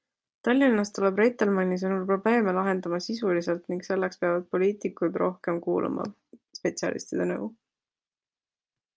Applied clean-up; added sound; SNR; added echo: none; none; none; none.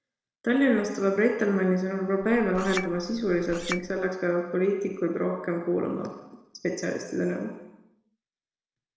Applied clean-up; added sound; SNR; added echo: none; Chink, clink; 11 dB; reverberation time 1.0 s.